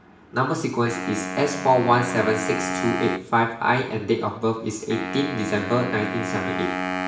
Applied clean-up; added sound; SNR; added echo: none; Wind instrument, woodwind instrument; 6 dB; reverberation time 0.7 s.